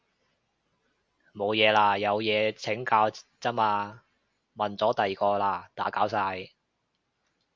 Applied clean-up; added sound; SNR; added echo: none; none; none; none.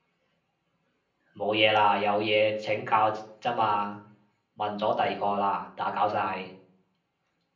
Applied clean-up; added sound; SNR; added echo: none; none; none; reverberation time 0.6 s.